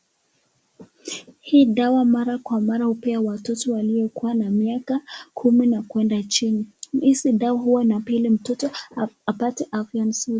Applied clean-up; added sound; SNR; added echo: none; none; none; none.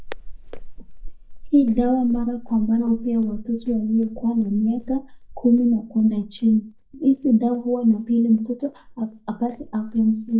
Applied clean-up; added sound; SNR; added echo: neural mask model DeepFilterNet 3.